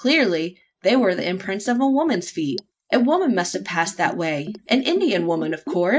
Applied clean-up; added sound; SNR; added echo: neural mask model Resemble Enhance denoiser.